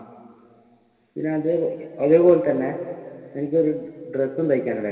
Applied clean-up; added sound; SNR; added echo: none; none; none; reverberation time 2.4 s.